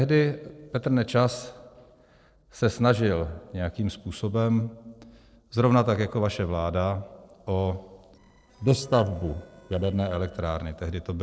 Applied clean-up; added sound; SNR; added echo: neural separator model SepFormer DNS4.